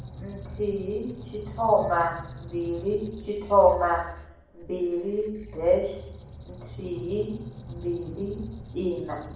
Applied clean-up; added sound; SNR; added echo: none; Squeak; 13 dB; reverberation time 1.2 s.